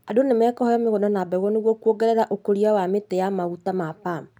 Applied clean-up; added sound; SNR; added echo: none; none; none; none.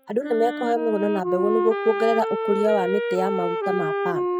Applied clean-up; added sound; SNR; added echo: classical method spectral subtraction.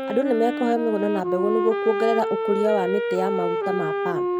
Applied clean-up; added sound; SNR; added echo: none; Wind instrument, woodwind instrument; 2 dB; none.